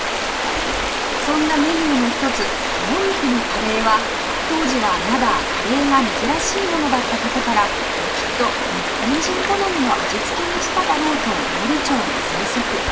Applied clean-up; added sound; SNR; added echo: none; Stream; 0 dB; reverberation time 2.8 s.